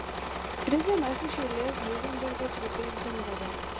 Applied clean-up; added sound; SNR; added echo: none; Engine / Mechanisms; 2 dB; none.